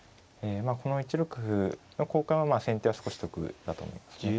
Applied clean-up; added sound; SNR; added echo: none; none; none; none.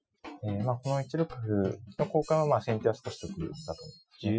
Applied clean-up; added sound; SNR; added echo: classical method Wiener filter.